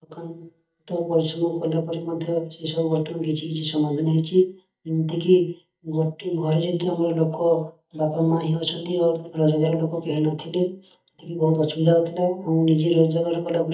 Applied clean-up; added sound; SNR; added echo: neural mask model DeepFilterNet 3.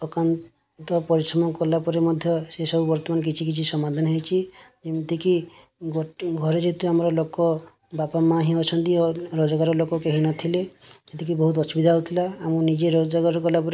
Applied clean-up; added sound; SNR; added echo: none; none; none; none.